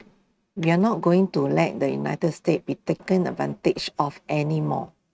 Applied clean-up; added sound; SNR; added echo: neural mask model RNNoise.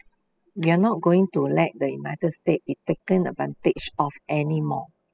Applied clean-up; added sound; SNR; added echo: classical method spectral subtraction.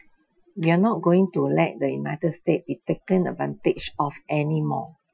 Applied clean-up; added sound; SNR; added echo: classical method Wiener filter.